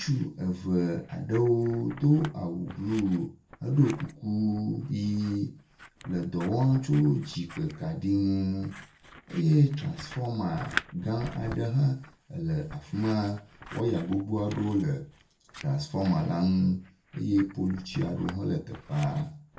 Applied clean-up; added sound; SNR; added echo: none; Scissors; 18 dB; reverberation time 0.2 s.